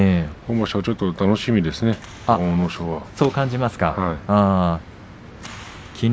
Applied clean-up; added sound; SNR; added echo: none; none; none; none.